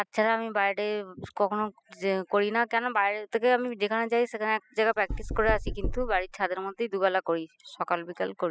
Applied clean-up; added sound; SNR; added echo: classical method spectral subtraction.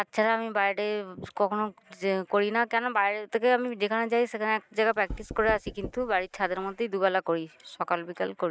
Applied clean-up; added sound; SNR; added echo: neural mask model RNNoise.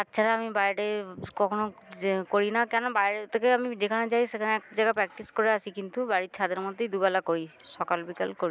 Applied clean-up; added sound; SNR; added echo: none; none; none; none.